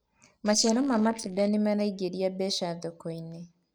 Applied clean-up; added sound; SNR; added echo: neural mask model Resemble Enhance denoiser.